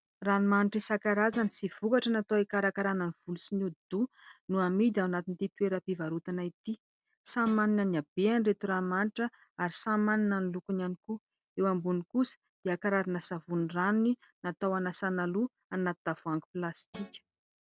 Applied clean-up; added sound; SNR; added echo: none; Guitar; 19 dB; none.